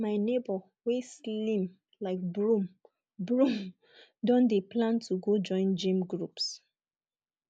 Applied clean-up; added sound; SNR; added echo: none; none; none; none.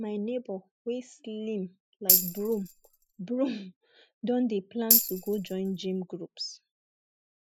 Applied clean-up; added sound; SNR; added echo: classical method spectral subtraction.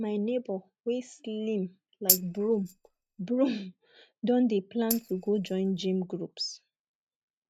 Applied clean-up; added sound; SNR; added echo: neural mask model RNNoise.